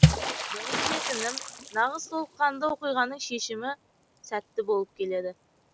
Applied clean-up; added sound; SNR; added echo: none; Water / Splash, splatter; 0 dB; none.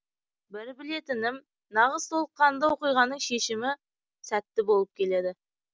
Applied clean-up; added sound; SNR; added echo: none; none; none; none.